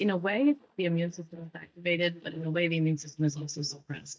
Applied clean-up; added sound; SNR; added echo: neural mask model DeepFilterNet 3.